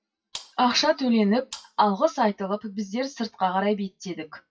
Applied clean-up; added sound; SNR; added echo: classical method WPE with log-MMSE.